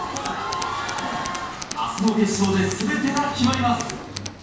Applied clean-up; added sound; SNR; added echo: none; Tools; 12 dB; reverberation time 0.6 s.